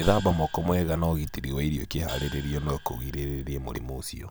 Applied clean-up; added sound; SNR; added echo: none; Gong; 16 dB; none.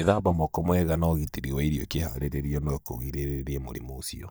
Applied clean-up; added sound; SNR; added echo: neural mask model DeepFilterNet 3.